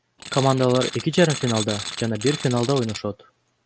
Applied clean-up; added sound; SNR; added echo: none; Tools; 10 dB; none.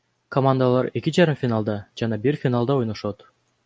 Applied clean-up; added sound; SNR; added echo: none; none; none; none.